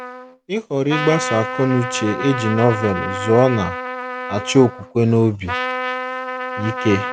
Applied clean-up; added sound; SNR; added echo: none; Trumpet; 7 dB; none.